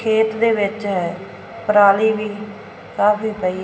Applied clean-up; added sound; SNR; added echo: none; none; none; reverberation time 1.1 s.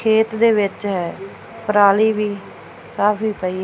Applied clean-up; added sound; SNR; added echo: none; none; none; none.